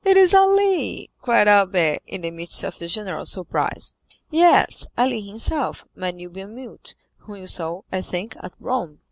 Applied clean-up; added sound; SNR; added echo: none; none; none; none.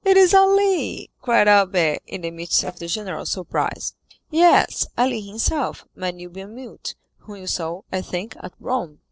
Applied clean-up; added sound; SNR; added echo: neural separator model SepFormer DNS4.